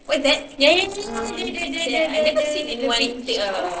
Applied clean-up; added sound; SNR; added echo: neural separator model SepFormer DNS4.